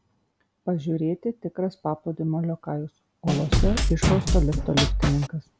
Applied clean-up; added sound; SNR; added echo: none; Drum kit; -5 dB; none.